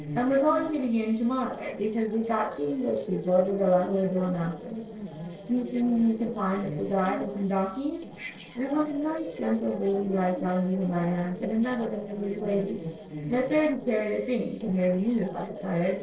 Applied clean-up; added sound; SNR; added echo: neural separator model SepFormer DNS4.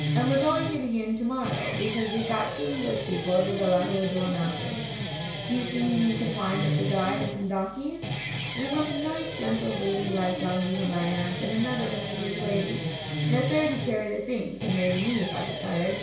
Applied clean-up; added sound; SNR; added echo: none; Guitar; 4 dB; reverberation time 0.6 s.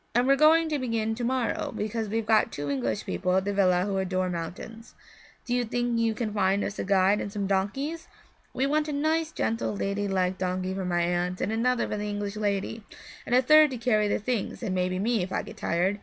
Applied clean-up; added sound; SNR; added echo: none; none; none; none.